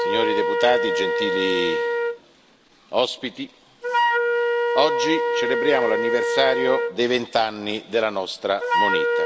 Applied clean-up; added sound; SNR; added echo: none; Wind instrument, woodwind instrument; -1 dB; none.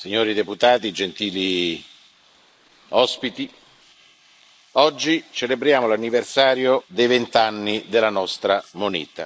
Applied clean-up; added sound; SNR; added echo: neural mask model Resemble Enhance denoiser.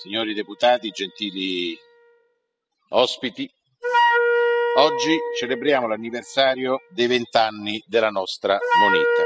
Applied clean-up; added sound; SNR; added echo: classical method spectral subtraction.